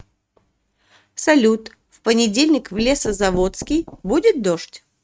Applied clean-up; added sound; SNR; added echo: neural mask model RNNoise.